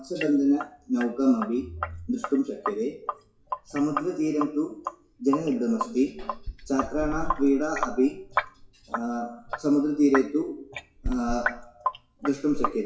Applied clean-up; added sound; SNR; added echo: classical method WPE with log-MMSE.